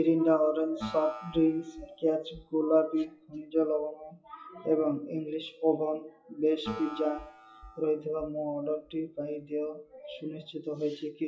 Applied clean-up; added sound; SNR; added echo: classical method WPE with log-MMSE.